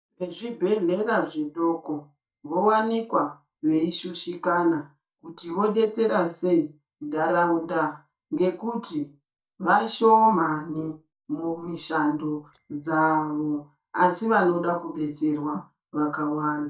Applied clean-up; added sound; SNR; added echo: neural mask model DeepFilterNet 3.